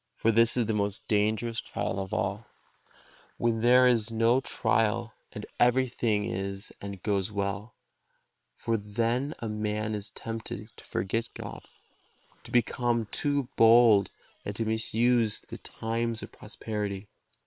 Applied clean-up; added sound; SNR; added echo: neural separator model SepFormer WHAM!.